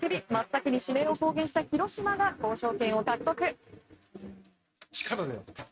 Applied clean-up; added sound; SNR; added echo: neural mask model RNNoise.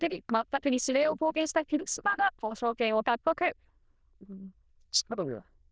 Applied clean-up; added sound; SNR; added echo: neural diffusion model UNIVERSE++.